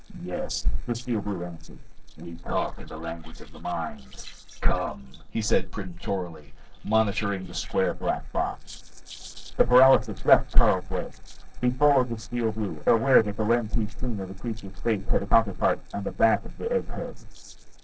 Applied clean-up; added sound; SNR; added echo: neural separator model SepFormer DNS4.